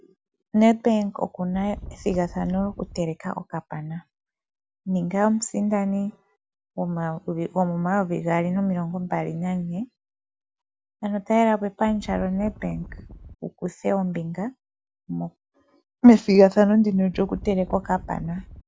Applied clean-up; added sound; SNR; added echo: none; Wind; 15 dB; none.